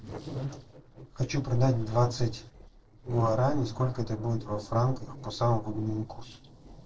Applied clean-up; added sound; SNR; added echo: neural separator model SepFormer DNS4.